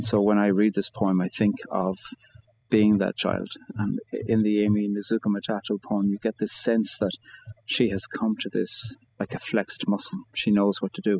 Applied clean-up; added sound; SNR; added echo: classical method spectral subtraction.